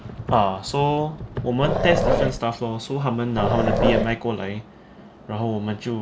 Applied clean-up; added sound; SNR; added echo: none; Growling; -2 dB; none.